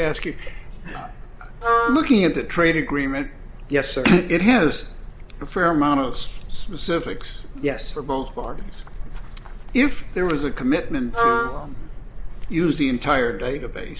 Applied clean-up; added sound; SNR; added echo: none; Wind instrument, woodwind instrument; 1 dB; none.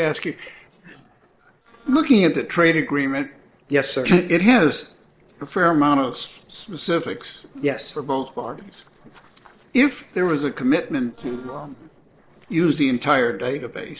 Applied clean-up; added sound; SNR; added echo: neural separator model SepFormer DNS4.